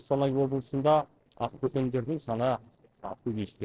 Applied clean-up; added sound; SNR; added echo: neural separator model SepFormer DNS4.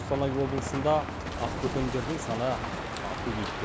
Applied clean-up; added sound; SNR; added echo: none; Crow; 3 dB; none.